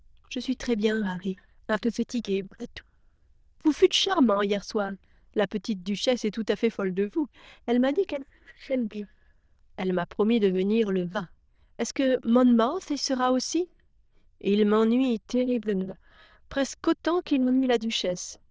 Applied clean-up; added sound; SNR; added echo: neural diffusion model UNIVERSE++.